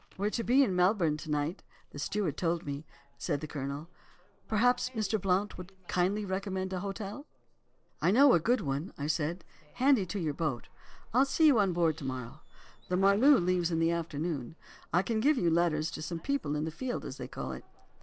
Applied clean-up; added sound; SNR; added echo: neural separator model SepFormer DNS4.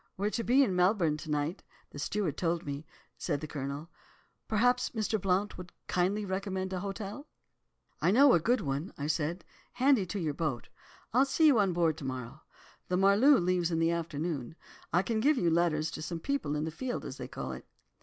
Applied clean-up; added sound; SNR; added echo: none; none; none; none.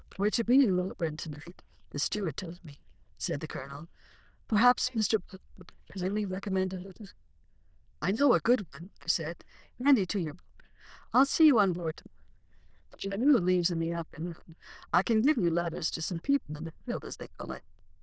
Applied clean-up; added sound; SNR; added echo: neural diffusion model UNIVERSE++.